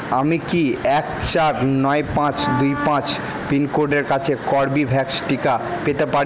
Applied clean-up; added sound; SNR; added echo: none; none; none; none.